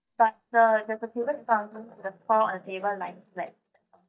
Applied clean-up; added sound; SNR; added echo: neural mask model DeepFilterNet 3.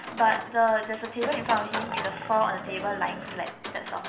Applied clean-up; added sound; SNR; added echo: none; Livestock, farm animals, working animals; 8 dB; reverberation time 0.8 s.